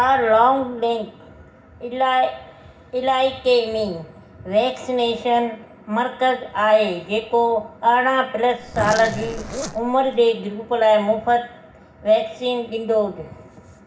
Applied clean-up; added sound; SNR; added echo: none; Zipper (clothing); 10 dB; reverberation time 0.4 s.